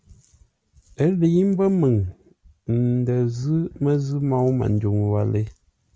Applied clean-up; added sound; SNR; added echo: none; none; none; none.